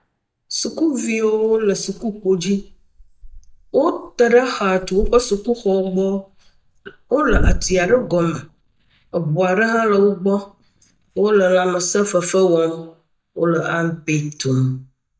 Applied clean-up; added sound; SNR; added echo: neural mask model DeepFilterNet 3.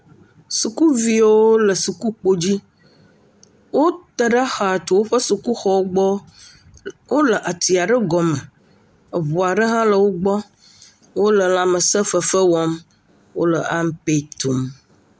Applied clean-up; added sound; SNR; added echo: none; none; none; none.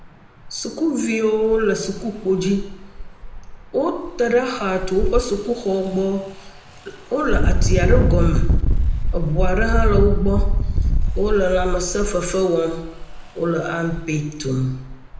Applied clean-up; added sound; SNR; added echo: none; Engine; -1 dB; reverberation time 0.8 s.